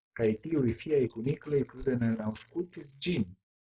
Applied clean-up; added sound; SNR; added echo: neural mask model Resemble Enhance denoiser.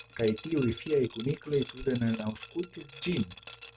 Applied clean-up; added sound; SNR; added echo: none; Liquid; 16 dB; none.